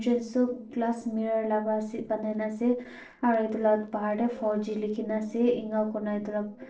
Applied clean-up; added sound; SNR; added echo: neural separator model SepFormer DNS4.